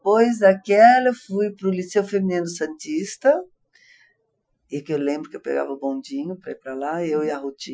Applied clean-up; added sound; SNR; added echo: classical method Wiener filter.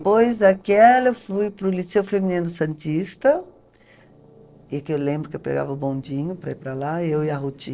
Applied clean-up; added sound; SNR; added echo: neural separator model SepFormer DNS4.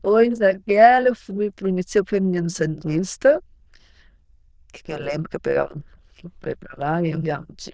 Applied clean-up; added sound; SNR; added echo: neural diffusion model UNIVERSE++.